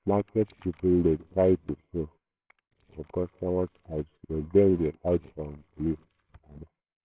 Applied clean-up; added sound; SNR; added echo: neural separator model SepFormer WHAMR!.